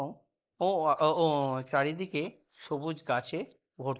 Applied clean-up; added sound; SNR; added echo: neural mask model Resemble Enhance denoiser.